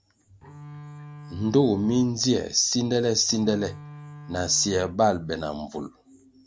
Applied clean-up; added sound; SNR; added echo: none; Bowed string instrument; 18 dB; none.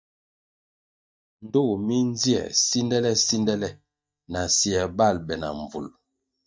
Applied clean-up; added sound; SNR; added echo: neural mask model DeepFilterNet 3.